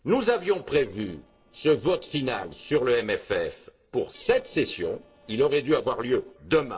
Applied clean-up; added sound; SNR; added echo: neural separator model SepFormer DNS4.